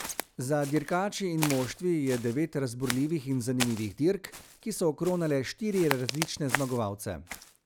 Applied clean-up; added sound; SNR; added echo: none; Walk, footsteps; 10 dB; none.